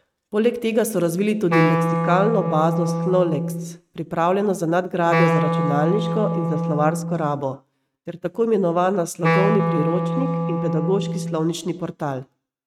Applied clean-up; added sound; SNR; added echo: neural mask model RNNoise.